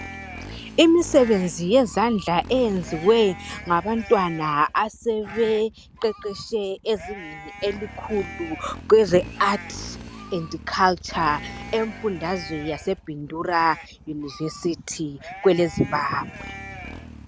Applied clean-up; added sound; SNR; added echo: none; Motorcycle + Livestock, farm animals, working animals; 15 dB; none.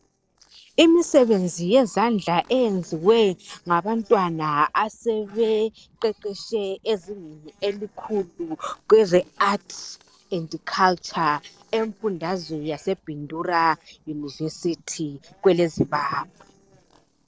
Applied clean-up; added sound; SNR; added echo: neural separator model SepFormer DNS4.